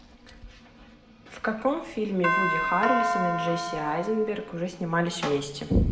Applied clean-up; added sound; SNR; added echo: none; Doorbell; -1 dB; reverberation time 0.8 s.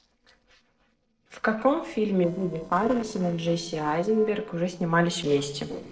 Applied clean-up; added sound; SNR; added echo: neural separator model SepFormer DNS4.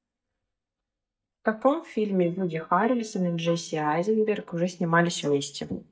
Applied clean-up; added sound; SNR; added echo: neural mask model DeepFilterNet 3.